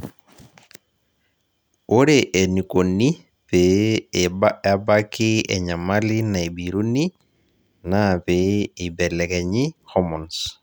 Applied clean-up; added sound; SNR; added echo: none; none; none; none.